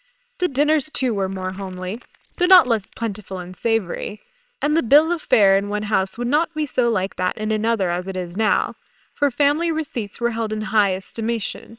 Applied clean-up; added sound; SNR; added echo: neural separator model SepFormer WHAMR!.